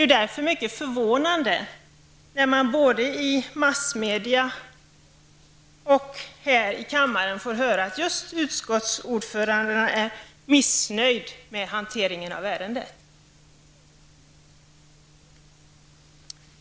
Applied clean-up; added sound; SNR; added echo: none; none; none; none.